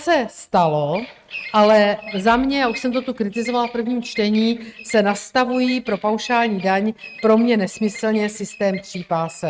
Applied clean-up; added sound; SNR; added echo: neural mask model RNNoise.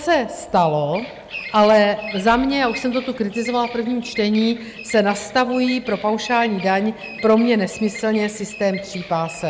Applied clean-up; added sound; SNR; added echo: none; Bird vocalization, bird call, bird song; 17 dB; none.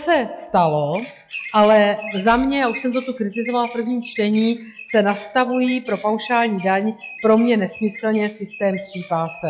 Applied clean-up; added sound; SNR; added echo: classical method log-MMSE.